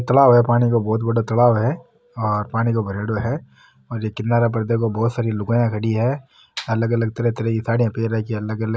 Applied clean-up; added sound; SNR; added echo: none; none; none; none.